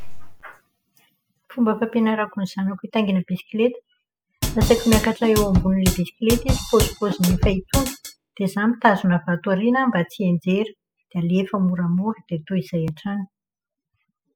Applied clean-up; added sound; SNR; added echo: classical method spectral subtraction.